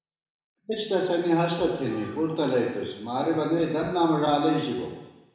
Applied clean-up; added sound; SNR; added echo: none; none; none; reverberation time 1.0 s.